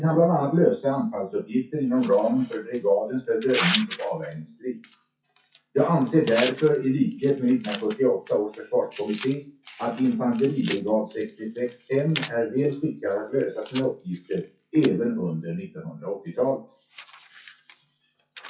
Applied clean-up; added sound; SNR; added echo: classical method WPE with log-MMSE.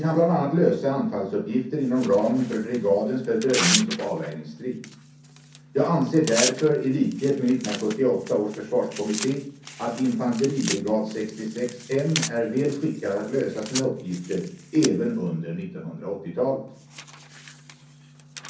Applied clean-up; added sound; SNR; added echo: none; Tearing; 10 dB; reverberation time 0.6 s.